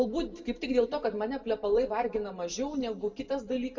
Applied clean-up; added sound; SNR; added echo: none; none; none; reverberation time 1.1 s.